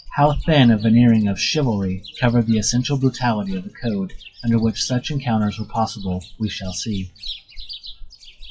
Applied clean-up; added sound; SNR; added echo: classical method WPE with log-MMSE.